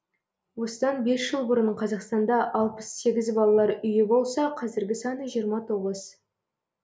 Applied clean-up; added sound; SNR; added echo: none; none; none; none.